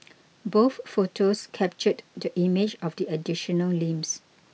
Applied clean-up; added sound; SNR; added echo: none; none; none; none.